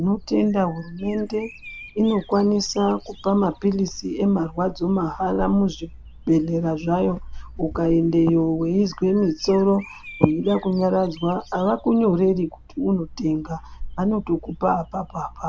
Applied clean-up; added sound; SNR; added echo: none; Bird vocalization, bird call, bird song; 17 dB; none.